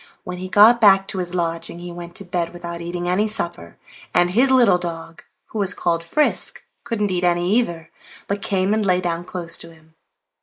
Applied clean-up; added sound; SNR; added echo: neural mask model Resemble Enhance denoiser.